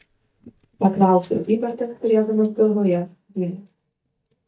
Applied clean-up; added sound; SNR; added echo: neural mask model DeepFilterNet 3.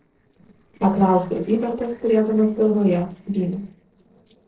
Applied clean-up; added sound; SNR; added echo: neural separator model SepFormer DNS4.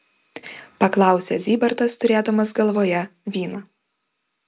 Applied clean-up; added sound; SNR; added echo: none; none; none; none.